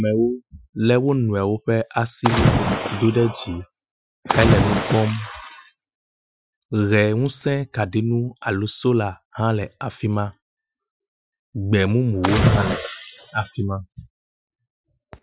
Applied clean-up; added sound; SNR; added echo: classical method Wiener filter.